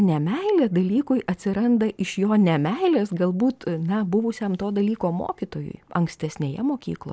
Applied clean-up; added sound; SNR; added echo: none; none; none; none.